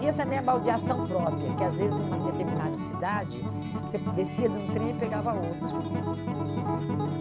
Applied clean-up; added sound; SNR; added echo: none; Acoustic guitar; -2 dB; none.